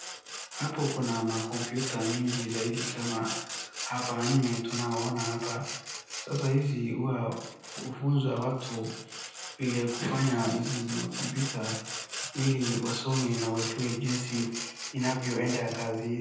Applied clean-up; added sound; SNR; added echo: none; Sawing; 8 dB; reverberation time 0.9 s.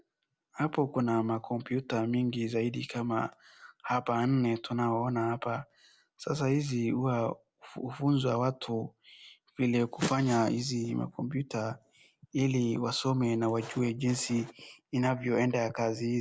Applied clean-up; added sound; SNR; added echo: none; none; none; none.